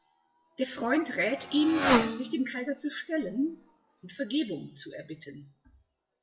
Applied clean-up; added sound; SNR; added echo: classical method WPE with log-MMSE.